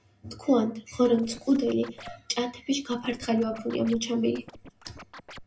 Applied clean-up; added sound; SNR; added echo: none; Scratching (performance technique); 19 dB; reverberation time 0.2 s.